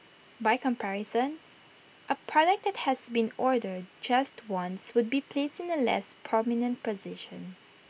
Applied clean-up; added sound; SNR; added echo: none; none; none; none.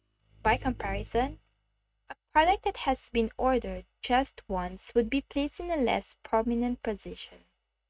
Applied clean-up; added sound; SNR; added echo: neural mask model RNNoise.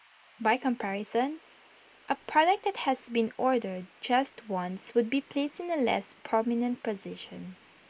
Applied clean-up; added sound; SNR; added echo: neural mask model Resemble Enhance denoiser.